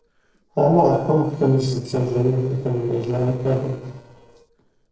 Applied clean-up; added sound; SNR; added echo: neural separator model SepFormer DNS4.